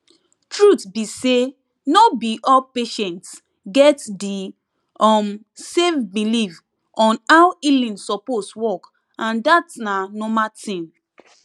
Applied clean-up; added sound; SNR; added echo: none; none; none; none.